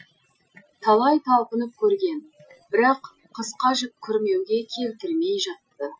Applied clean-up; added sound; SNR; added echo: classical method Wiener filter.